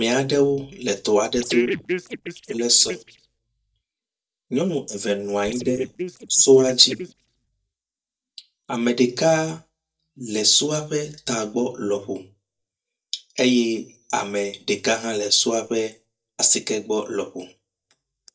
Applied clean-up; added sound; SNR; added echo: neural mask model DeepFilterNet 3.